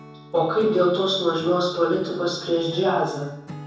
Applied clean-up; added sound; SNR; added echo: none; Acoustic guitar / Strum; 17 dB; reverberation time 0.7 s.